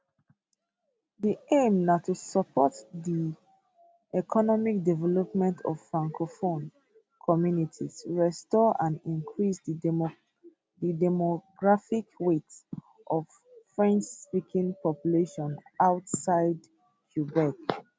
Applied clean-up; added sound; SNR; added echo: none; none; none; none.